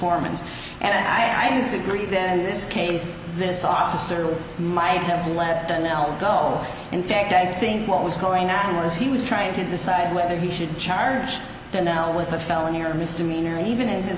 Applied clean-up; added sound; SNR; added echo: none; none; none; none.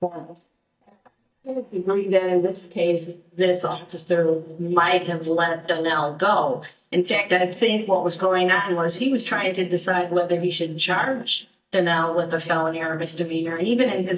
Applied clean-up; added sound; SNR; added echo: neural mask model DeepFilterNet 3.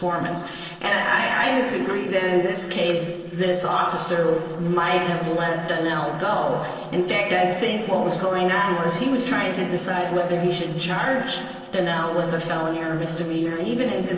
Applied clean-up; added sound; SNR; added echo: neural separator model SepFormer DNS4.